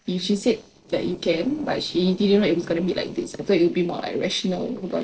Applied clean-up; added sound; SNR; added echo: neural separator model SepFormer DNS4.